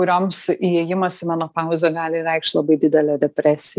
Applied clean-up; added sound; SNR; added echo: none; none; none; none.